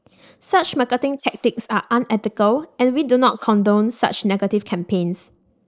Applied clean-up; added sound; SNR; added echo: neural mask model Resemble Enhance denoiser.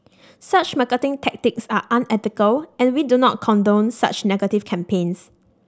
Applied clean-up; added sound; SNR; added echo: none; none; none; none.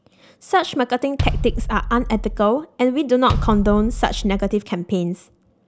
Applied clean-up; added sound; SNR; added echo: none; Bass drum; 5 dB; none.